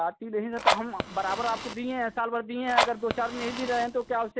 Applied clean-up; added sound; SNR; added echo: none; Fire; 2 dB; none.